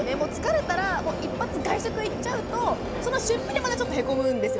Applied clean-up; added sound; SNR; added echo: none; Subway, metro, underground; 3 dB; none.